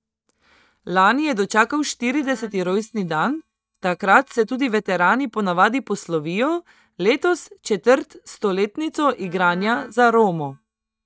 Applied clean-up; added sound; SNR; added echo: neural mask model DeepFilterNet 3.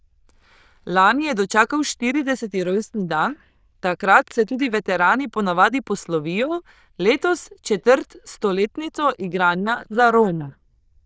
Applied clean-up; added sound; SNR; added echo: neural diffusion model UNIVERSE++.